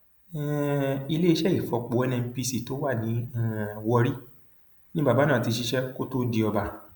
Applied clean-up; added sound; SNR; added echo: none; none; none; none.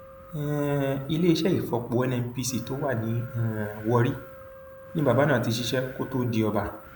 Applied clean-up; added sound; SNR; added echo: none; Wind + Wind instrument, woodwind instrument; 18 dB; none.